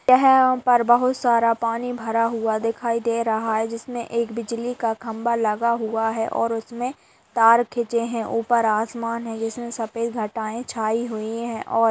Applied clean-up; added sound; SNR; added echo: none; none; none; none.